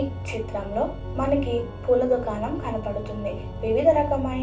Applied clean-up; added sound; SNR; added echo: none; Organ; 8 dB; reverberation time 0.2 s.